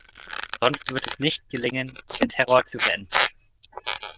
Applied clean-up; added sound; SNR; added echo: neural diffusion model UNIVERSE++.